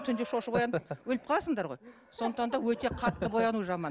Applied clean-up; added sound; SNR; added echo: none; none; none; none.